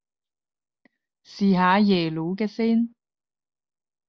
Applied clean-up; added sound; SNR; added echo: none; none; none; none.